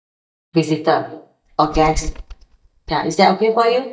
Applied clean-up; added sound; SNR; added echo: neural mask model DeepFilterNet 3.